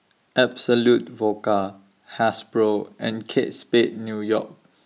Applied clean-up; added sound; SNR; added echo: none; none; none; none.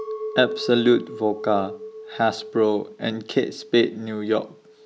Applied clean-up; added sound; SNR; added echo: none; Chink, clink; 13 dB; none.